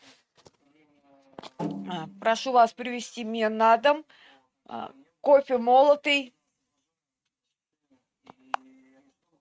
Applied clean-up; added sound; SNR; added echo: neural mask model RNNoise.